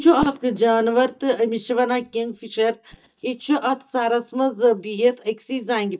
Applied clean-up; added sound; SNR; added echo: neural mask model DeepFilterNet 3.